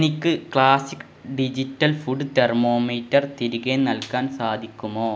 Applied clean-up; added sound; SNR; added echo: none; none; none; none.